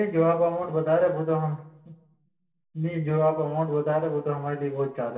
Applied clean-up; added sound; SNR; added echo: none; none; none; reverberation time 0.8 s.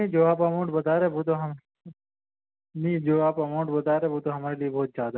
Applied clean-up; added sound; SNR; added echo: none; none; none; none.